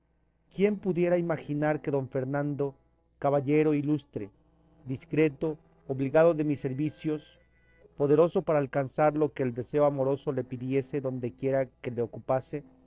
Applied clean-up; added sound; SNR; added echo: neural separator model SepFormer DNS4.